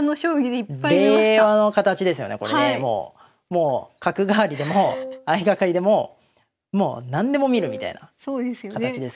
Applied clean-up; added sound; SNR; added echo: none; Wind instrument, woodwind instrument; 13 dB; none.